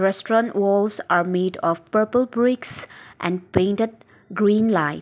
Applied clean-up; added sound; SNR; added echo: none; none; none; none.